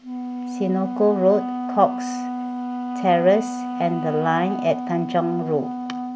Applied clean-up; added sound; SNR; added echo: none; Wind instrument, woodwind instrument; 5 dB; reverberation time 0.4 s.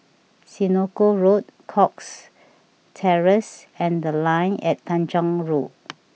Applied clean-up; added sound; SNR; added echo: none; none; none; none.